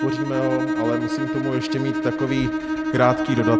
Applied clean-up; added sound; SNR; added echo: none; Bowed string instrument; 0 dB; none.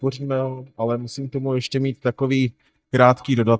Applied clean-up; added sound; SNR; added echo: neural mask model DeepFilterNet 3.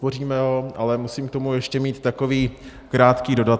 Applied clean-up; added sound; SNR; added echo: none; none; none; none.